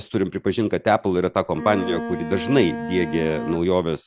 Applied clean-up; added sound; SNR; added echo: none; Bowed string instrument; 9 dB; none.